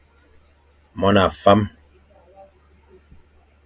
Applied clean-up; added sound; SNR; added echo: none; none; none; none.